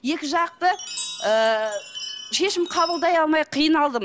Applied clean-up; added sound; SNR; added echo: none; Chime; 13 dB; none.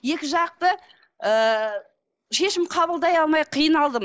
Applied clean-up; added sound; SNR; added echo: neural mask model Resemble Enhance denoiser.